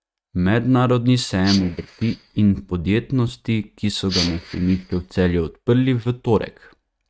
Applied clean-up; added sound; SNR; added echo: neural mask model RNNoise.